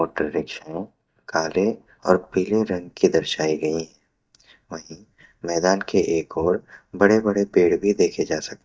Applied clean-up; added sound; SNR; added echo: neural mask model DeepFilterNet 3.